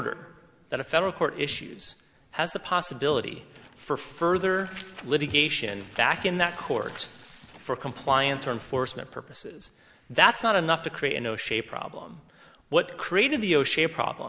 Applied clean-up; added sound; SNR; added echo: none; none; none; none.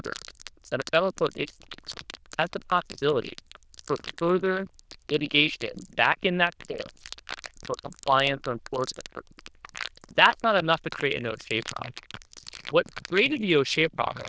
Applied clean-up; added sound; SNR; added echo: neural diffusion model UNIVERSE++.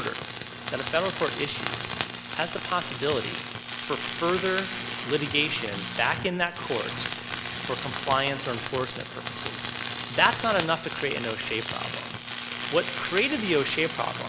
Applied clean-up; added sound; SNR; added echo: none; Tools; 2 dB; none.